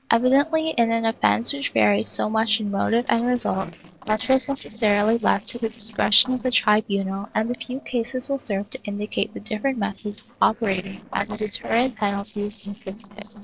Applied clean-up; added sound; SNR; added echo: neural separator model SepFormer DNS4.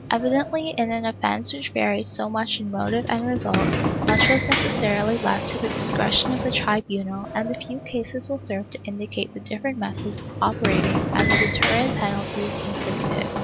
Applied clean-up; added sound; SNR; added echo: none; Sliding door; 1 dB; none.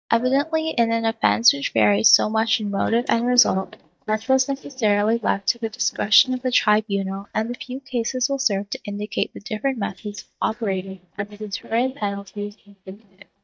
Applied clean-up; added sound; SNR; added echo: neural mask model DeepFilterNet 3.